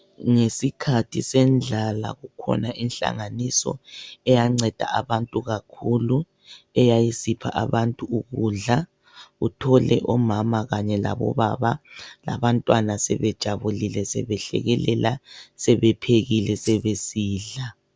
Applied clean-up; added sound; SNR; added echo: none; Rattle (instrument); 19 dB; none.